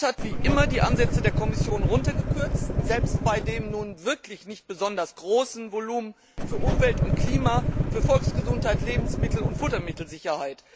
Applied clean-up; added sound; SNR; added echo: none; Engine starting / Car; -4 dB; none.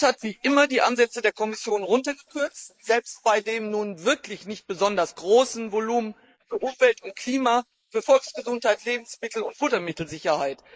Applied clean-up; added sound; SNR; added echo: neural mask model Resemble Enhance denoiser.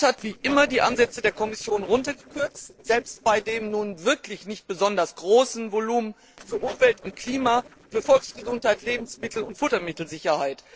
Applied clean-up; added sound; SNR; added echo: neural separator model SepFormer DNS4.